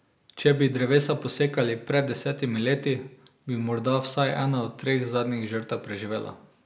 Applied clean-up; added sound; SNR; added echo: none; none; none; none.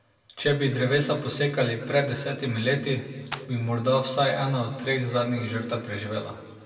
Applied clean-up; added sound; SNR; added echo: none; Clapping; 12 dB; reverberation time 1.7 s.